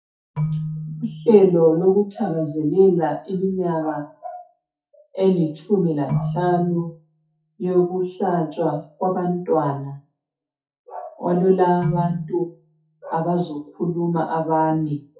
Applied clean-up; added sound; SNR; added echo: classical method WPE with log-MMSE.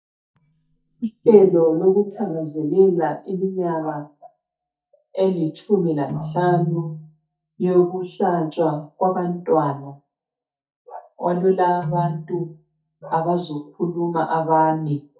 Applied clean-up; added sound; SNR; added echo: neural mask model DeepFilterNet 3.